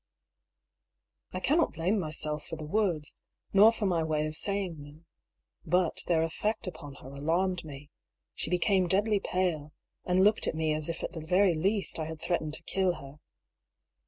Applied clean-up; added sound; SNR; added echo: none; none; none; none.